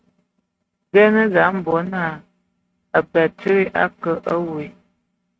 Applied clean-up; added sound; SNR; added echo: neural mask model RNNoise.